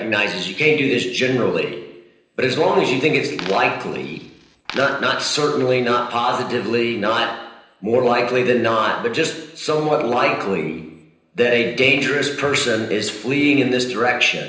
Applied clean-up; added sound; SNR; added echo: none; Coin (dropping); 18 dB; reverberation time 0.9 s.